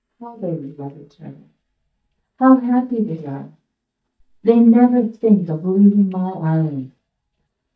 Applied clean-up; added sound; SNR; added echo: neural mask model DeepFilterNet 3.